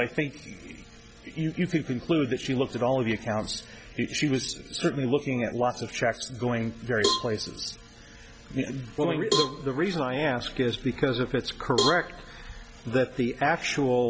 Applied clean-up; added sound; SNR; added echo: none; Cowbell; 6 dB; none.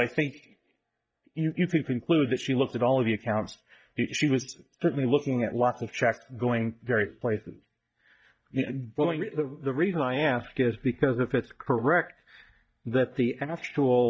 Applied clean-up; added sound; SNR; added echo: neural mask model DeepFilterNet 3.